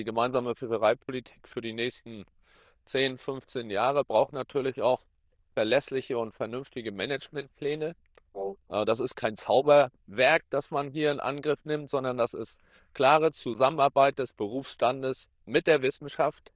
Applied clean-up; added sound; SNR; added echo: neural diffusion model UNIVERSE++.